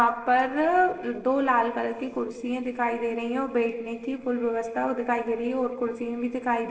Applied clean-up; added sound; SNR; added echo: neural separator model SepFormer DNS4.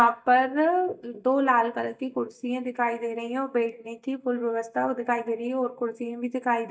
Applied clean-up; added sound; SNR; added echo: neural mask model DeepFilterNet 3.